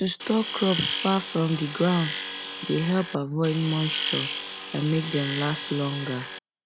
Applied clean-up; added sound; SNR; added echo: none; Tools; 3 dB; none.